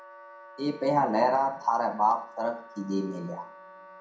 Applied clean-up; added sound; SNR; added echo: none; Wind instrument, woodwind instrument; 19 dB; reverberation time 0.5 s.